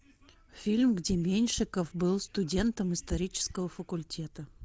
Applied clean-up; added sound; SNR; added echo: none; none; none; none.